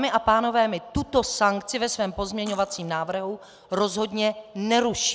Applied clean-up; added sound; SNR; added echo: none; Cutlery, silverware; 20 dB; none.